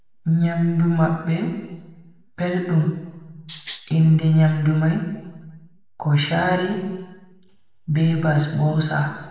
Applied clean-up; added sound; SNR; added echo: none; Rattle (instrument); 8 dB; reverberation time 1.1 s.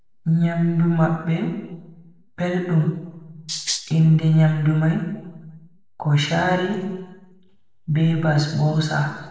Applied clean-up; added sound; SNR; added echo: neural separator model SepFormer DNS4.